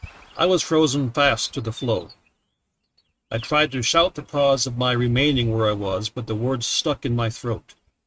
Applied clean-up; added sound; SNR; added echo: neural mask model RNNoise.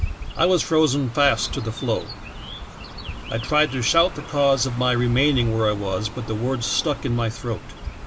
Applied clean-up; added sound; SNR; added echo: none; Chirp, tweet; 10 dB; none.